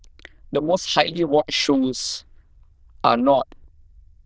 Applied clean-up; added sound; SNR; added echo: neural diffusion model UNIVERSE++.